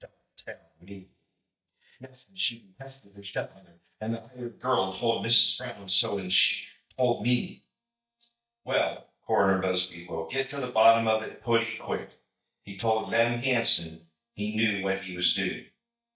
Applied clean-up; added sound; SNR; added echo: neural mask model DeepFilterNet 3.